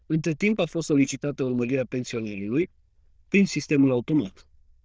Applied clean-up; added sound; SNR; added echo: neural diffusion model UNIVERSE++.